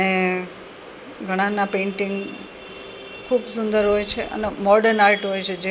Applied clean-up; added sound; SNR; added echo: none; none; none; none.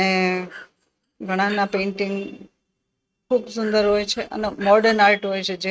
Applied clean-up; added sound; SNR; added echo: neural mask model RNNoise.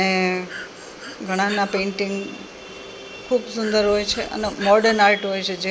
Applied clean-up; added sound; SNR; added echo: none; Breathing; 14 dB; none.